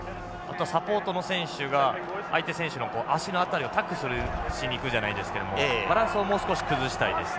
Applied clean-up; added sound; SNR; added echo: none; Idling / Engine starting / Car + Trumpet; 14 dB; none.